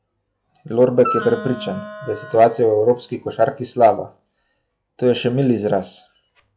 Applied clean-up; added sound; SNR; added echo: classical method log-MMSE.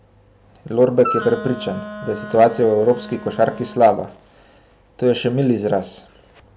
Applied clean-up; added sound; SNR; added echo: none; Wind instrument, woodwind instrument; 11 dB; none.